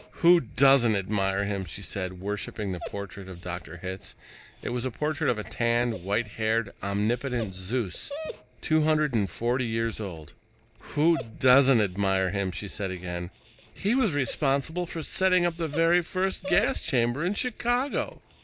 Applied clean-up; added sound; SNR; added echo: none; Dog; 18 dB; none.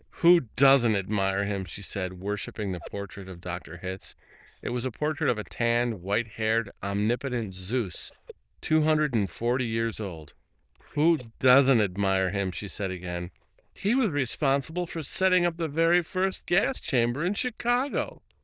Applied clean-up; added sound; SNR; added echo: neural diffusion model UNIVERSE++.